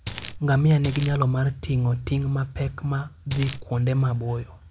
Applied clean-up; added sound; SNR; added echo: none; Coin (dropping); 10 dB; none.